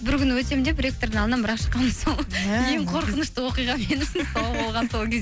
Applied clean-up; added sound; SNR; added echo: none; none; none; none.